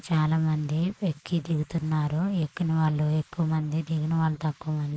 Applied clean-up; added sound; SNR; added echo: neural mask model Resemble Enhance denoiser.